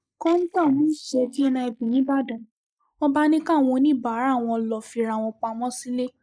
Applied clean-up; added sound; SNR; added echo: neural mask model Resemble Enhance denoiser.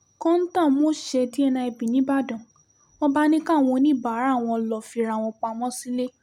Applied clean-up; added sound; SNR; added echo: none; none; none; none.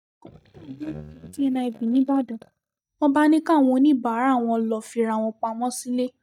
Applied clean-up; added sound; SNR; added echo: neural mask model DeepFilterNet 3.